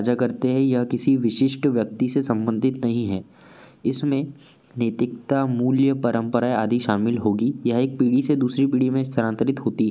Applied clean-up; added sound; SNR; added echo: none; none; none; none.